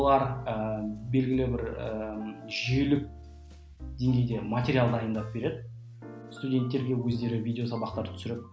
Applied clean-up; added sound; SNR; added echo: none; none; none; none.